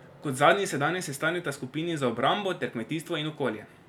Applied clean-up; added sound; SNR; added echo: none; none; none; none.